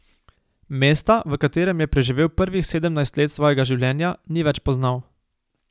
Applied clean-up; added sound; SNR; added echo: none; none; none; none.